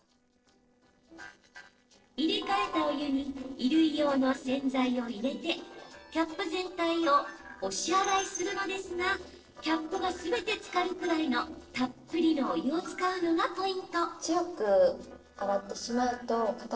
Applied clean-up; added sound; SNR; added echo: neural separator model SepFormer DNS4.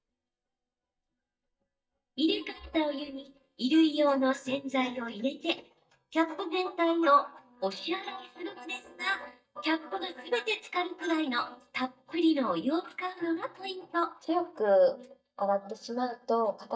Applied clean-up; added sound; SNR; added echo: neural mask model DeepFilterNet 3.